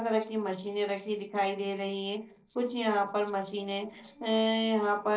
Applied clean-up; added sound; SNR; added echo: neural separator model SepFormer DNS4.